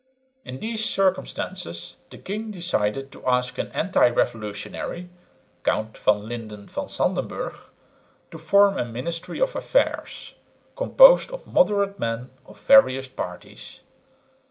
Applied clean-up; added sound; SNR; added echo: none; none; none; none.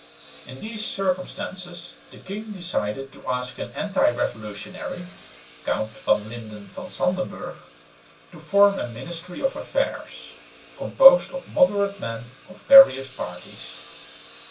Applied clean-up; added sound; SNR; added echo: none; Engine; 18 dB; reverberation time 0.2 s.